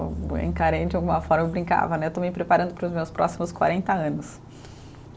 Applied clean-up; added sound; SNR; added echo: none; none; none; none.